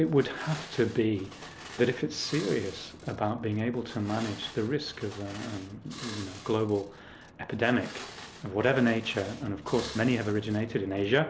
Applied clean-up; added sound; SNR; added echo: none; Glass; 17 dB; none.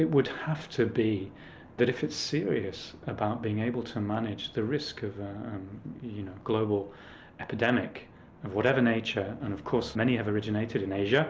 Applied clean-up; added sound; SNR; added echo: none; none; none; none.